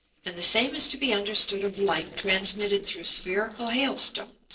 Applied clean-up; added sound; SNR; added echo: neural separator model SepFormer DNS4.